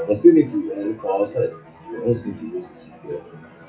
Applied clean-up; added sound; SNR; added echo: classical method WPE with log-MMSE.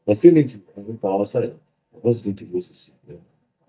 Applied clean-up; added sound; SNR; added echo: neural mask model DeepFilterNet 3.